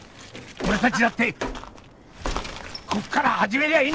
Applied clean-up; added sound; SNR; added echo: none; none; none; none.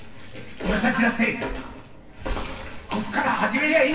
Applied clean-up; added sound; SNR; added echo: none; none; none; reverberation time 1.0 s.